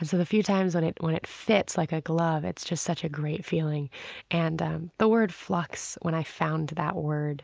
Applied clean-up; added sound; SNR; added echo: none; none; none; none.